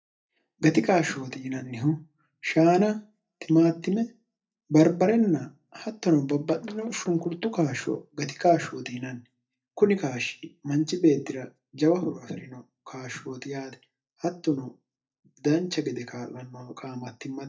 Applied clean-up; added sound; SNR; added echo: neural mask model DeepFilterNet 3.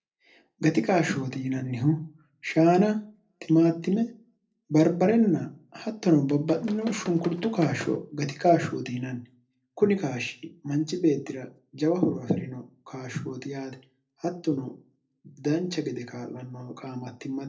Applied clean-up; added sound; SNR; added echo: neural separator model SepFormer DNS4.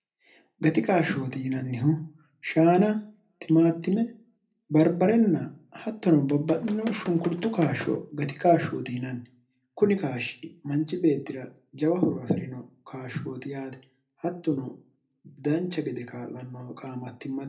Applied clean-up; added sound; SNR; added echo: none; Tools; 14 dB; reverberation time 0.3 s.